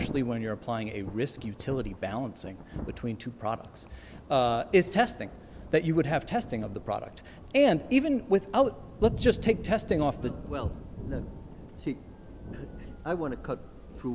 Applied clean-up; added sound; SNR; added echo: none; Thunder / Rain; 11 dB; none.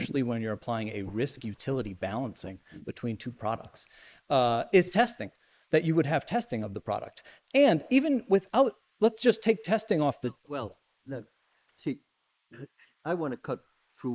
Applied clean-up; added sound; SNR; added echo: neural mask model Resemble Enhance denoiser.